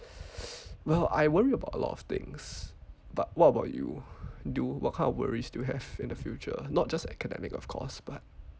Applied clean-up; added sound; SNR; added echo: none; none; none; none.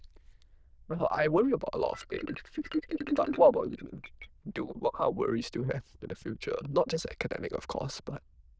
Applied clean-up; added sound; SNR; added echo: neural diffusion model UNIVERSE++.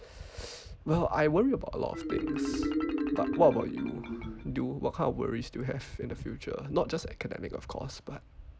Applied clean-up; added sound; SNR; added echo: none; Marimba, xylophone; 6 dB; none.